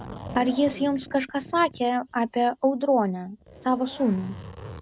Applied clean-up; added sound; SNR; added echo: none; Zipper (clothing); 16 dB; none.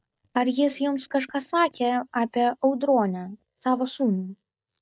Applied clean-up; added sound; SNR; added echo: neural mask model DeepFilterNet 3.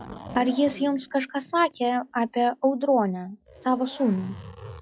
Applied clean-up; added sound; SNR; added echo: classical method log-MMSE.